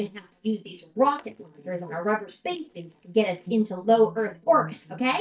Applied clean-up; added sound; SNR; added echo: neural mask model DeepFilterNet 3.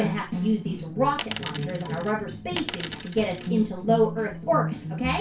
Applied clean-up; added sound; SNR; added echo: none; Coin (dropping); 8 dB; reverberation time 0.3 s.